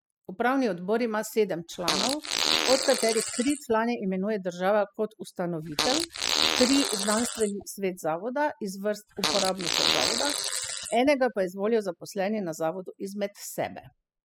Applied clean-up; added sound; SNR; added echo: classical method spectral subtraction.